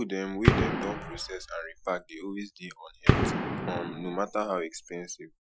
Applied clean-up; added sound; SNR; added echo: classical method Wiener filter.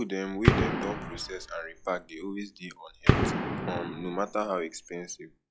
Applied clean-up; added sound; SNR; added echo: classical method log-MMSE.